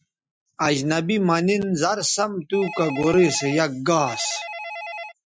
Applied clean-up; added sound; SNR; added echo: classical method Wiener filter.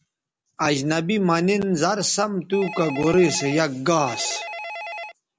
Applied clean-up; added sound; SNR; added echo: none; Telephone; 14 dB; none.